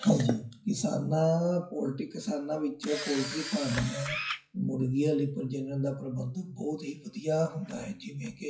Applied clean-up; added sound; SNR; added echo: classical method WPE with log-MMSE.